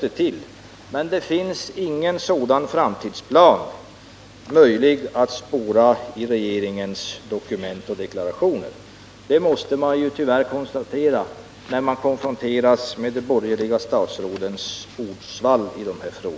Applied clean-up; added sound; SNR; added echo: none; none; none; none.